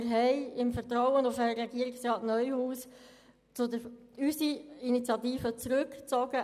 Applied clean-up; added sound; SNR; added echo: none; none; none; none.